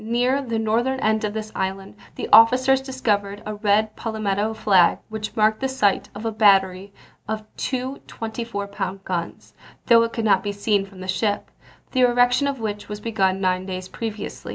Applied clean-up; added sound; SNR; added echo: none; none; none; none.